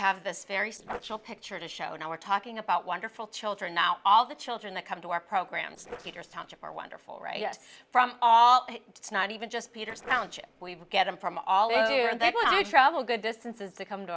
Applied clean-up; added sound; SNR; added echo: neural separator model SepFormer DNS4.